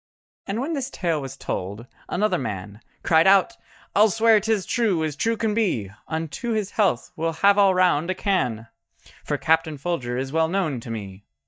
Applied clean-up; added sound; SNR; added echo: neural mask model DeepFilterNet 3.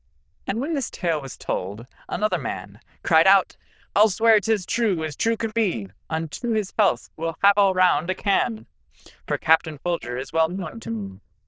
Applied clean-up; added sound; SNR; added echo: neural diffusion model UNIVERSE++.